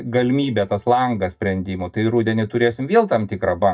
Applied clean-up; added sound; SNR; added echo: neural mask model DeepFilterNet 3.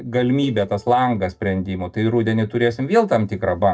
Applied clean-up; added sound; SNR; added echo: neural separator model SepFormer DNS4.